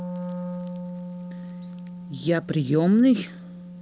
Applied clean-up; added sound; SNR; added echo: none; Wind instrument, woodwind instrument; 10 dB; none.